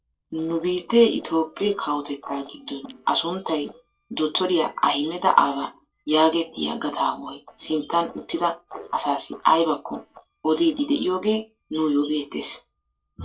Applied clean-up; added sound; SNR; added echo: neural separator model SepFormer DNS4.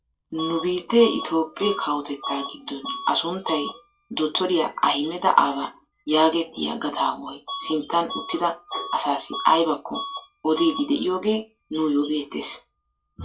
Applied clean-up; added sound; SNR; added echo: none; Bus / Alarm; 13 dB; reverberation time 0.2 s.